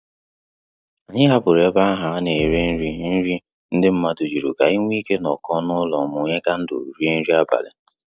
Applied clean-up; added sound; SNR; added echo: neural mask model DeepFilterNet 3.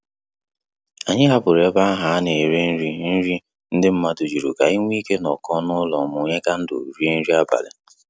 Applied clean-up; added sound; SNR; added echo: none; none; none; none.